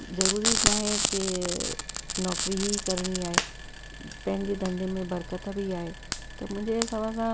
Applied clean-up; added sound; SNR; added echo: none; Frying (food); 0 dB; none.